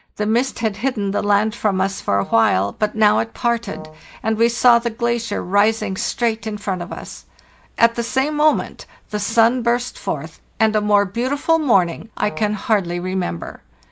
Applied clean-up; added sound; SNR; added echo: neural mask model DeepFilterNet 3.